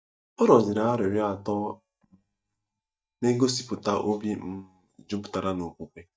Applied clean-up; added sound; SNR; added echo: neural mask model DeepFilterNet 3.